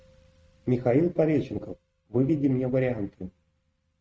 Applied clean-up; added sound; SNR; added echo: neural mask model RNNoise.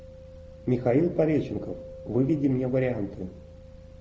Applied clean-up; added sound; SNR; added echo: none; Mallet percussion; 19 dB; none.